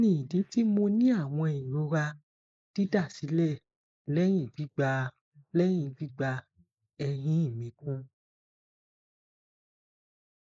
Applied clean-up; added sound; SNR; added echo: neural mask model Resemble Enhance denoiser.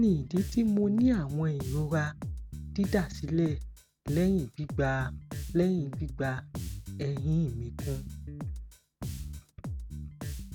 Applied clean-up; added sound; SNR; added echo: none; Bass guitar; 8 dB; none.